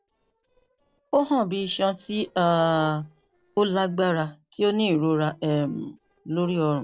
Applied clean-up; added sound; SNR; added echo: neural separator model SepFormer DNS4.